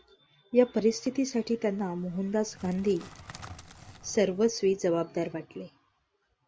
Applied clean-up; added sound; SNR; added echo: none; Crackle; 19 dB; none.